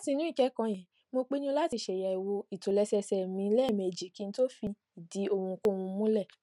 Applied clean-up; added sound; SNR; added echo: none; none; none; none.